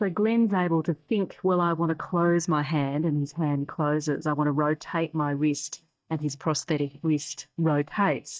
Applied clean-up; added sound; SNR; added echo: neural mask model DeepFilterNet 3.